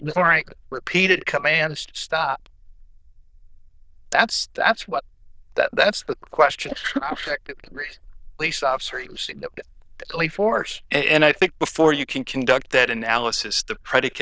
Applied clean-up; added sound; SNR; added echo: neural diffusion model UNIVERSE++.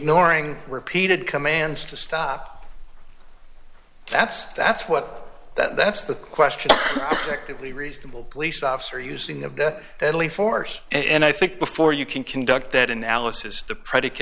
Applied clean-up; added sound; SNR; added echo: none; Walk, footsteps; 15 dB; none.